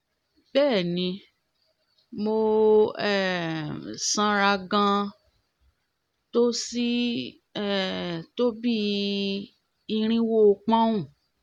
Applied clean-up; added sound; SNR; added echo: none; none; none; none.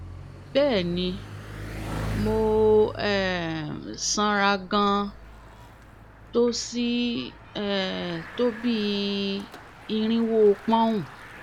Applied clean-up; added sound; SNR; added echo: none; Bicycle; 13 dB; none.